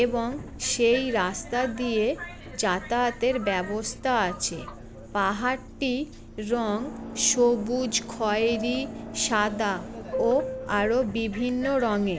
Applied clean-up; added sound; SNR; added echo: none; Subway, metro, underground; 11 dB; none.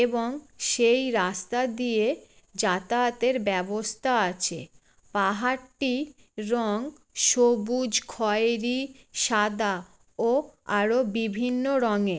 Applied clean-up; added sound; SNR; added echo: none; none; none; none.